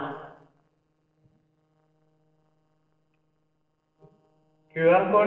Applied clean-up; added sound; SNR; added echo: neural separator model SepFormer DNS4.